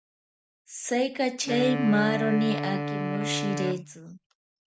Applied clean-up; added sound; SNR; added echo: none; Wind instrument, woodwind instrument; 4 dB; none.